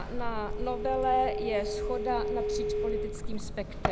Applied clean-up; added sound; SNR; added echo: none; Telephone; -1 dB; none.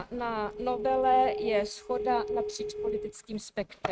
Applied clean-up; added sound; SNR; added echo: neural mask model RNNoise.